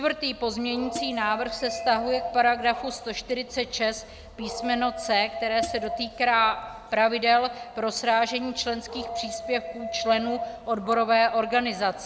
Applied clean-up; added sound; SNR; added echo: none; Dog + Hi-hat; 10 dB; none.